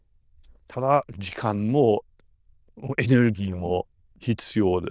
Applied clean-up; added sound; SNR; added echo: neural diffusion model UNIVERSE++.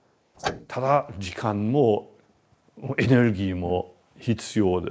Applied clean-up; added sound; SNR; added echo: neural mask model Resemble Enhance denoiser.